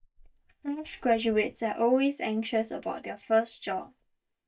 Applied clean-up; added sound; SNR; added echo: neural mask model DeepFilterNet 3.